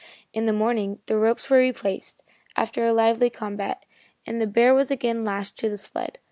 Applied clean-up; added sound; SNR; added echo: none; none; none; none.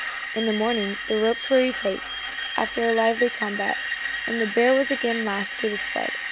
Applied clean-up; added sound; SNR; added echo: none; Screech; 5 dB; none.